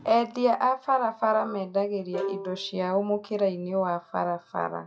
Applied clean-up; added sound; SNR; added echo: classical method log-MMSE.